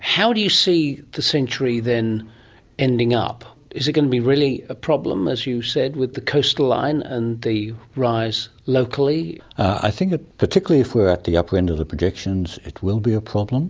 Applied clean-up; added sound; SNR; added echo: none; none; none; none.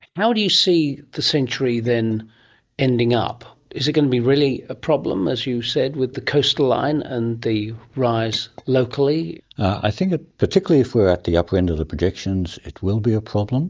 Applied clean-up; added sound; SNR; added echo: neural mask model DeepFilterNet 3.